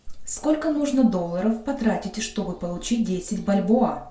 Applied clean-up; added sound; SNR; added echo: none; none; none; none.